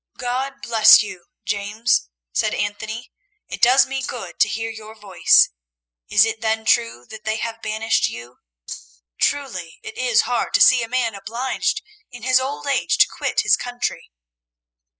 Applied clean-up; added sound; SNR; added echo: classical method spectral subtraction.